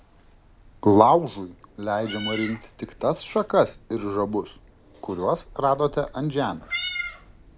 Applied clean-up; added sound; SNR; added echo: none; Meow; 14 dB; none.